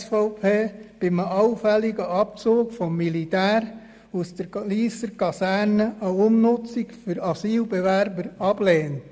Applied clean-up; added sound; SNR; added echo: none; none; none; none.